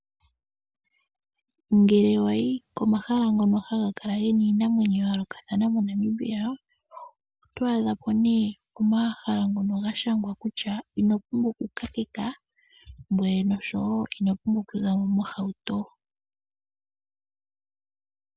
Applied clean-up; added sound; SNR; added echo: none; none; none; none.